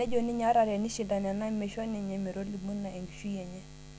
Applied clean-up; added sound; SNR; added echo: none; Buzz; 18 dB; none.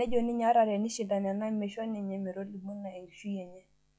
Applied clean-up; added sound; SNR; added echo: classical method log-MMSE.